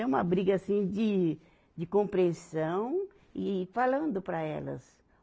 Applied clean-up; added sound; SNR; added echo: none; none; none; none.